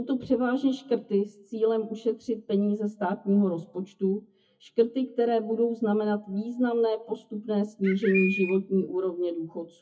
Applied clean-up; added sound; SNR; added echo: classical method WPE with log-MMSE.